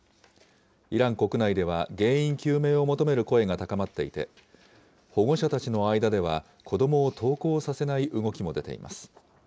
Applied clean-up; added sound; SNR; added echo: none; none; none; none.